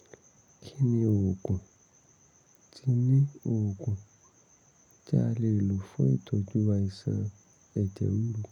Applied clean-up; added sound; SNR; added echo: none; none; none; none.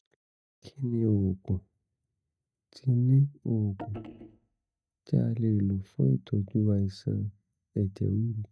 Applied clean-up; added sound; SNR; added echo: neural mask model DeepFilterNet 3.